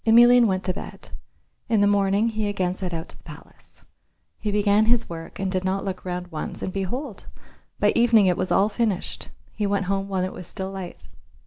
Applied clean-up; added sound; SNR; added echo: none; none; none; none.